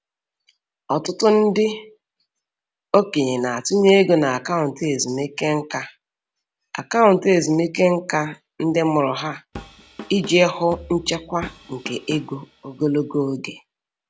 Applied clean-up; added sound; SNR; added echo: none; Drum kit; 19 dB; none.